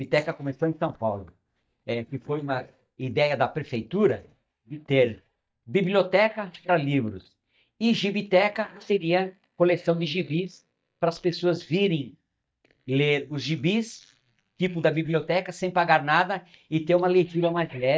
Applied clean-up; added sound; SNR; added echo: neural mask model DeepFilterNet 3.